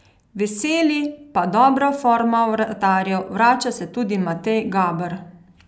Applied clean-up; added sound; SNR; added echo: none; none; none; none.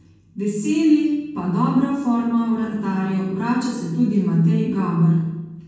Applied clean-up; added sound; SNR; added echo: none; none; none; reverberation time 1.1 s.